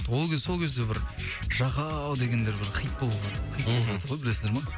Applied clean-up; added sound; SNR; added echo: none; Musical instrument; 15 dB; none.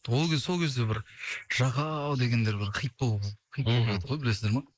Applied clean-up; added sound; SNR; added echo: neural mask model Resemble Enhance denoiser.